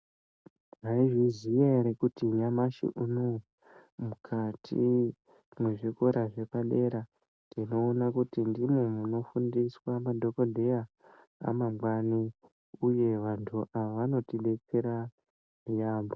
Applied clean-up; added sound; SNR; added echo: none; none; none; none.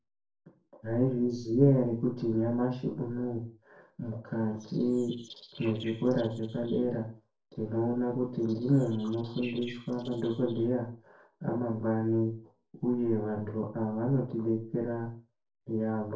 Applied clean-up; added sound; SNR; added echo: neural separator model SepFormer DNS4.